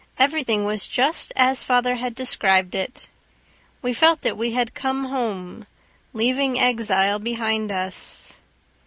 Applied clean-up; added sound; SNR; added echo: none; none; none; none.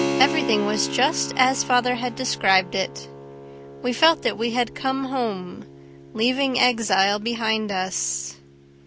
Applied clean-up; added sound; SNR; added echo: none; Keyboard (musical); 9 dB; none.